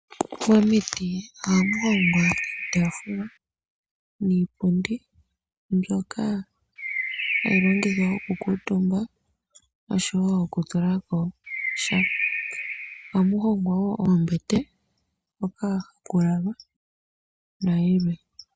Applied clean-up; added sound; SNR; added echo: none; Bird; 4 dB; none.